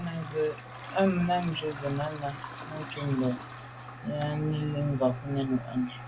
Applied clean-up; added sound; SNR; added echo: none; Toilet flush; 13 dB; none.